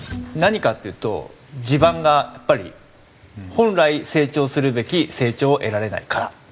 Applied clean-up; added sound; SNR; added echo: none; Bowed string instrument; 16 dB; none.